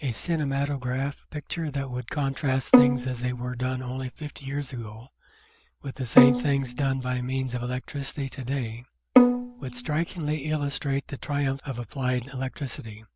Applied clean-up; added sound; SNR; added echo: none; Bowed string instrument; -4 dB; none.